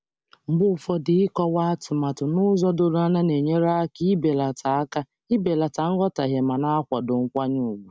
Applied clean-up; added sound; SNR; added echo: none; none; none; none.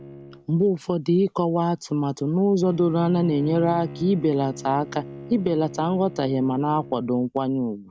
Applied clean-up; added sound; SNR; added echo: none; Bowed string instrument; 17 dB; none.